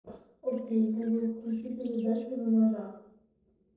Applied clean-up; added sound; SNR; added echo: neural separator model SepFormer DNS4.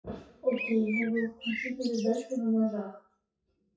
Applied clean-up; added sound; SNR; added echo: classical method WPE with log-MMSE.